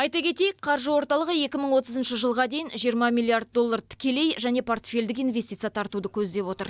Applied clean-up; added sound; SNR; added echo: none; none; none; none.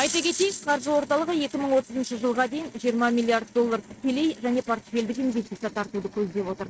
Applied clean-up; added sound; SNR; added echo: neural mask model RNNoise.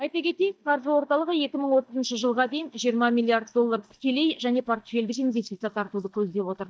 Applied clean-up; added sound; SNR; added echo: neural mask model DeepFilterNet 3.